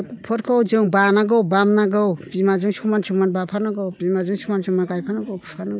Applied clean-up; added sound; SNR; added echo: none; none; none; none.